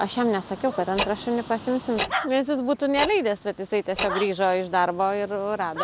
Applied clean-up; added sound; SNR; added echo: none; Tick-tock; 10 dB; none.